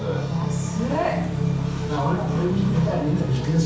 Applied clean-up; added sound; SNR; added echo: none; Motorcycle / Engine; 1 dB; reverberation time 0.6 s.